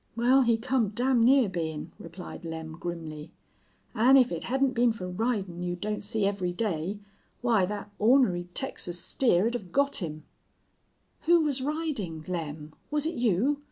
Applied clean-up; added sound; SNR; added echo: none; none; none; none.